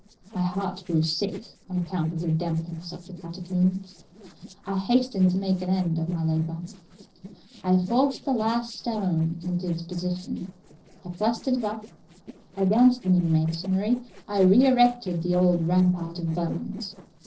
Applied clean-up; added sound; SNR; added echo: neural separator model SepFormer DNS4.